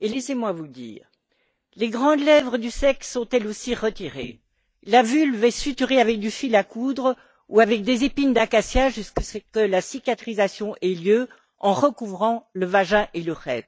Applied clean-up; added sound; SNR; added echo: neural mask model DeepFilterNet 3.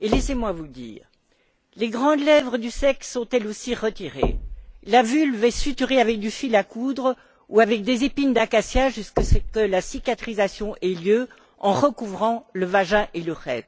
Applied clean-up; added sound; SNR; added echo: none; Knock; 10 dB; none.